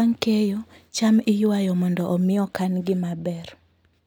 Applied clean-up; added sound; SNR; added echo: none; none; none; none.